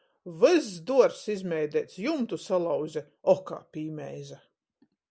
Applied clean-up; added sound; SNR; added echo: none; none; none; none.